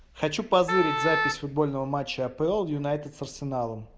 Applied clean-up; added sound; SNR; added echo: none; Wind instrument, woodwind instrument; 1 dB; none.